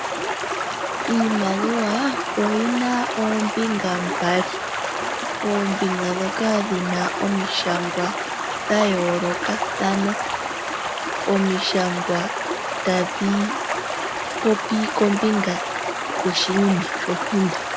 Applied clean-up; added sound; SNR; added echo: none; Stream; 2 dB; none.